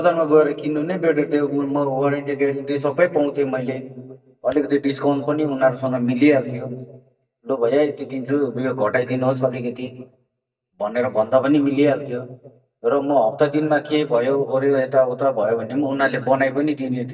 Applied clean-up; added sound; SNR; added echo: neural mask model DeepFilterNet 3.